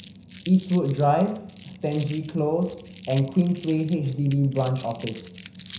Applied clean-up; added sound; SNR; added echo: none; Crumpling, crinkling; 13 dB; reverberation time 0.5 s.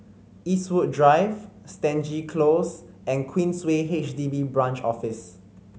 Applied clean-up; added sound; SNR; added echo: none; none; none; none.